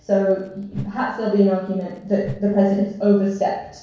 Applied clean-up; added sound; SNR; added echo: none; Whoosh, swoosh, swish; 17 dB; reverberation time 0.6 s.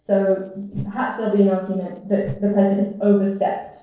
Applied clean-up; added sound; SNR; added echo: neural separator model SepFormer DNS4.